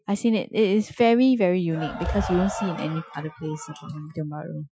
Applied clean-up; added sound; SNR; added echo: classical method Wiener filter.